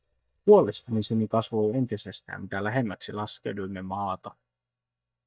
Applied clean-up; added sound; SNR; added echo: neural mask model DeepFilterNet 3.